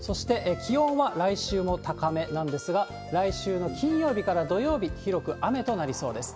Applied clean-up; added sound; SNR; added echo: none; none; none; none.